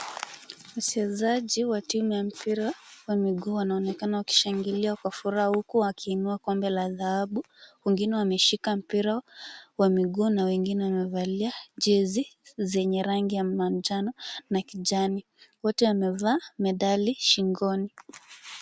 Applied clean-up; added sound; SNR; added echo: none; none; none; none.